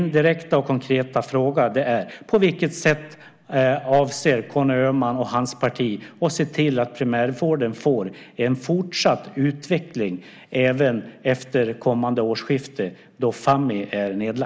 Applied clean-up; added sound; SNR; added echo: none; none; none; none.